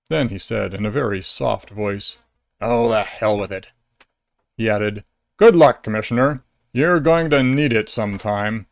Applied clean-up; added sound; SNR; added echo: neural mask model RNNoise.